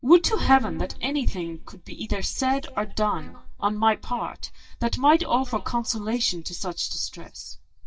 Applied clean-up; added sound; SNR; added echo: neural mask model DeepFilterNet 3.